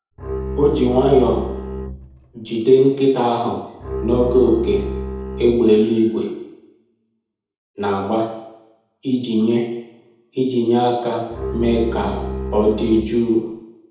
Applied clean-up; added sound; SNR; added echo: none; Bowed string instrument; 8 dB; reverberation time 0.8 s.